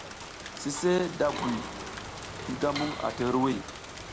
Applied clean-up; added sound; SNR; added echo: none; Mechanisms + Rain; 8 dB; none.